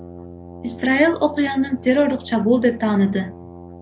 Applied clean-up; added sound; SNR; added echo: none; Brass instrument; 17 dB; none.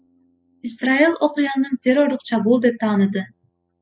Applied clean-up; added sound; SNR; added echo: classical method spectral subtraction.